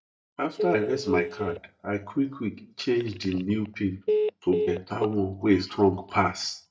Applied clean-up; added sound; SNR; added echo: neural mask model DeepFilterNet 3.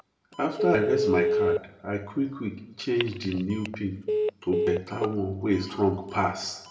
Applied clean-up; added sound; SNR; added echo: none; Telephone; 2 dB; reverberation time 0.6 s.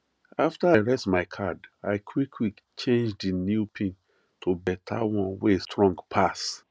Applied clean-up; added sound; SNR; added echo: none; none; none; none.